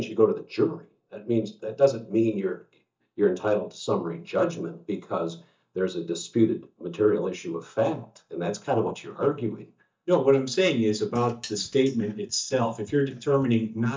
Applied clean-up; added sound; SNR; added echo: neural mask model DeepFilterNet 3.